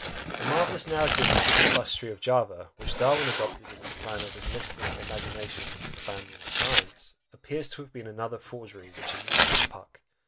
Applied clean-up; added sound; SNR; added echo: none; Tearing; -4 dB; none.